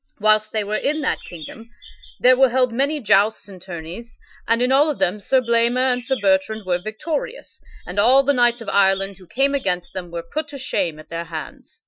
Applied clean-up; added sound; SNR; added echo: classical method Wiener filter.